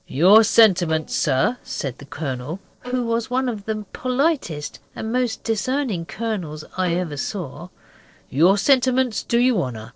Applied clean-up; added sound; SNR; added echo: neural separator model SepFormer DNS4.